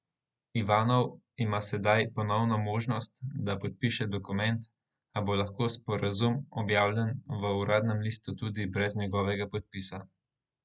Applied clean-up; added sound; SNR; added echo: none; none; none; none.